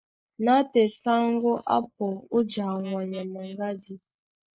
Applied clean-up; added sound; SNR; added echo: neural mask model Resemble Enhance denoiser.